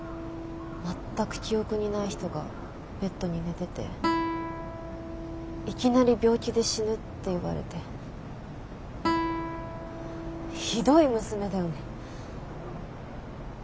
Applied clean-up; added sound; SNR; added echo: none; Guitar; 8 dB; none.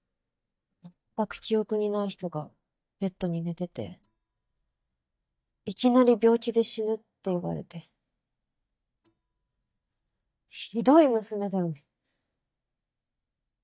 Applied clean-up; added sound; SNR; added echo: neural mask model DeepFilterNet 3.